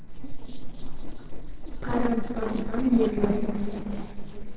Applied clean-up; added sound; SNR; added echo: neural separator model SepFormer DNS4.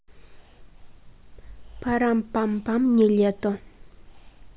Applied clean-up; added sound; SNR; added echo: none; none; none; none.